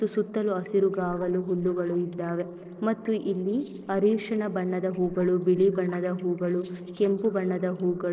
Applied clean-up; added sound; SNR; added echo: neural separator model SepFormer DNS4.